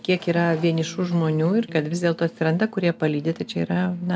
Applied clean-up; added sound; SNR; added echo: none; Electric guitar; 17 dB; none.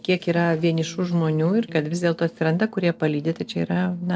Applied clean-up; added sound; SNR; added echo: neural separator model SepFormer DNS4.